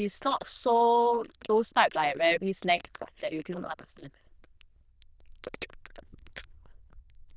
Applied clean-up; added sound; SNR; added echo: neural diffusion model UNIVERSE++.